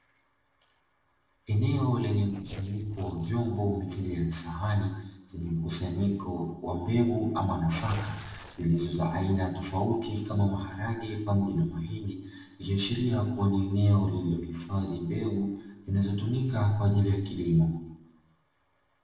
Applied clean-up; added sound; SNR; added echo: neural separator model SepFormer DNS4.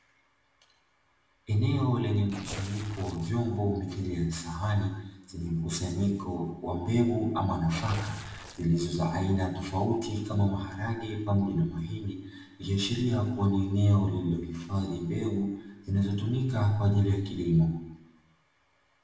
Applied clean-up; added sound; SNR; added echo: none; Tearing; 15 dB; reverberation time 1.0 s.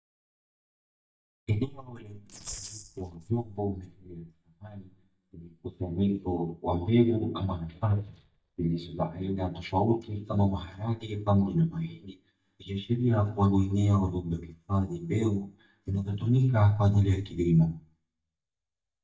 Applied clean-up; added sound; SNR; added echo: neural mask model DeepFilterNet 3.